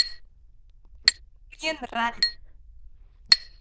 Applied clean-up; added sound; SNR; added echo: neural diffusion model UNIVERSE++.